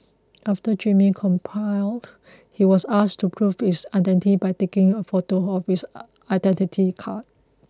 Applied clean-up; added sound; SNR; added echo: none; none; none; none.